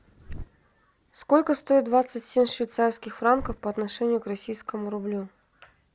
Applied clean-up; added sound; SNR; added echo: none; Bird; 19 dB; none.